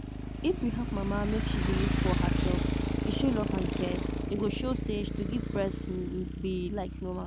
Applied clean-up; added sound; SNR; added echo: none; Motorcycle; -3 dB; none.